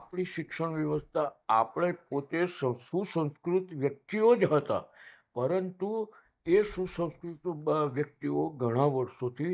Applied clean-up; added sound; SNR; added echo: neural mask model DeepFilterNet 3.